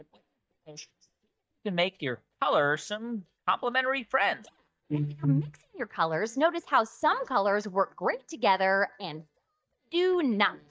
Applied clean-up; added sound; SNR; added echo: neural mask model DeepFilterNet 3.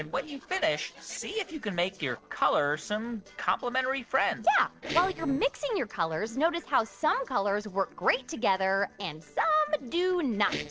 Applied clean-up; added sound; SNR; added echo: neural separator model SepFormer DNS4.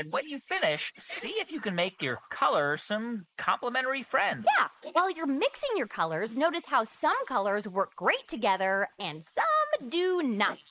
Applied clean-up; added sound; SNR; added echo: neural mask model Resemble Enhance denoiser.